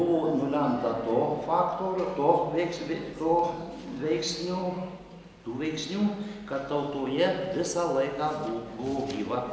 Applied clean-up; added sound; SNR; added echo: none; none; none; none.